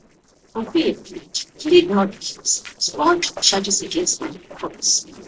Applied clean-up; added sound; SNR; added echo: neural separator model SepFormer DNS4.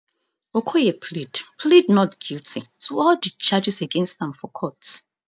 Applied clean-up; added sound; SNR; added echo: none; none; none; none.